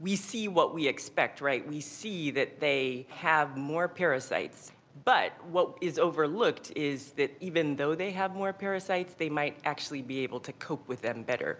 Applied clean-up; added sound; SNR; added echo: none; none; none; none.